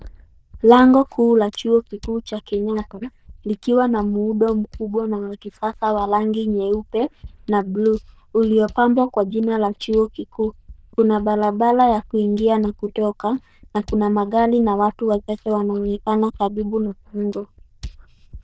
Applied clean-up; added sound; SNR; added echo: neural diffusion model UNIVERSE++.